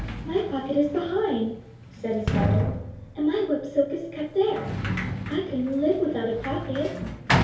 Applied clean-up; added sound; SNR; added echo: none; Sliding door; 3 dB; reverberation time 2.4 s.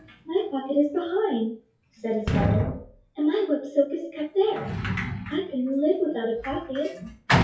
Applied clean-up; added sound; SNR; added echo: classical method WPE with log-MMSE.